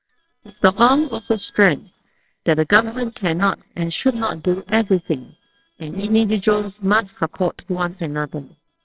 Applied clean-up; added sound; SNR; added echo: neural separator model SepFormer WHAMR!.